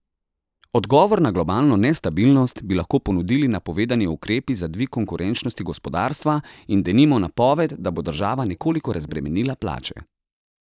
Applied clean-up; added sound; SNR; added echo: neural mask model Resemble Enhance denoiser.